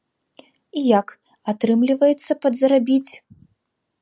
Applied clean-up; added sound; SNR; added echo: none; none; none; none.